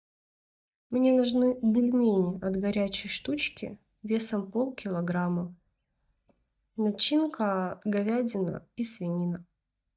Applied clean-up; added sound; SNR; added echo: neural mask model DeepFilterNet 3.